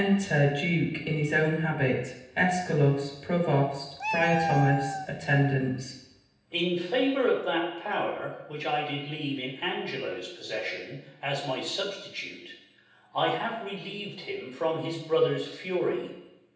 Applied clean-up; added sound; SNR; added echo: none; Meow; 6 dB; reverberation time 0.9 s.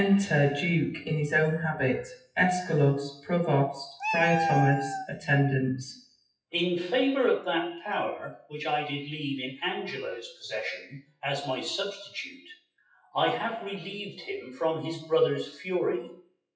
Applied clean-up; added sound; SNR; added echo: classical method WPE with log-MMSE.